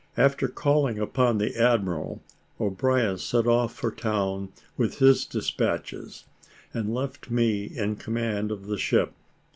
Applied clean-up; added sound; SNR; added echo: none; none; none; none.